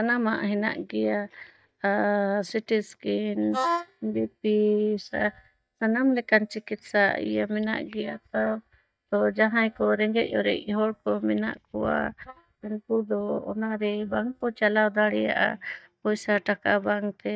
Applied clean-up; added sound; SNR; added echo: neural mask model DeepFilterNet 3.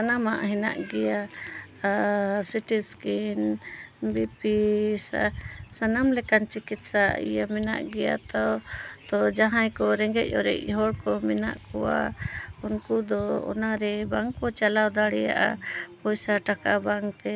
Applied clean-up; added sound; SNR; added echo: none; none; none; none.